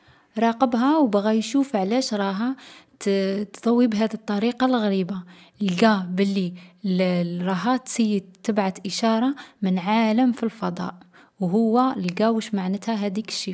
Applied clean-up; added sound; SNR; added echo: none; none; none; none.